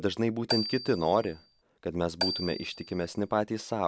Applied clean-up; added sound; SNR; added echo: none; Marimba, xylophone; 6 dB; none.